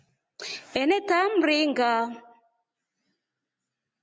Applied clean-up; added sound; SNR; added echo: none; none; none; none.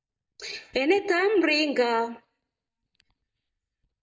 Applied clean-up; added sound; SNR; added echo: neural mask model DeepFilterNet 3.